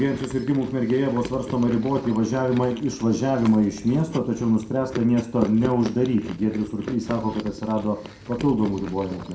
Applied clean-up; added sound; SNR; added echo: none; Chewing, mastication; 14 dB; reverberation time 0.5 s.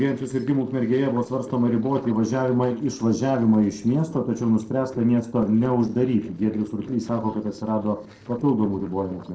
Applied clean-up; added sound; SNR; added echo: neural separator model SepFormer DNS4.